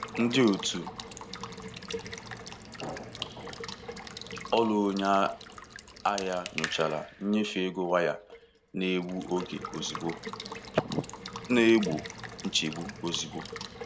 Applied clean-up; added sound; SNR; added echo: none; Water tap, faucet / Water / Liquid; 11 dB; none.